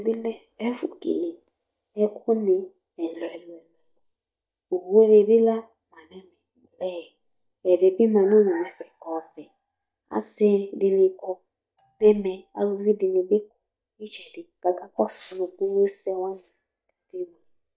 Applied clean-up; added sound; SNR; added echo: neural mask model DeepFilterNet 3.